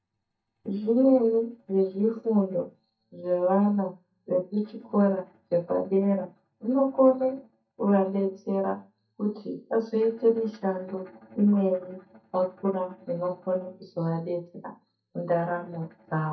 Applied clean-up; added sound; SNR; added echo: neural mask model DeepFilterNet 3.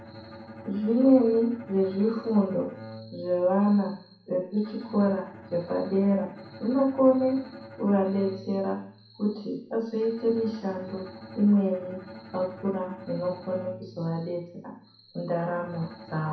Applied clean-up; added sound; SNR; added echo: none; Bowed string instrument; 18 dB; reverberation time 0.6 s.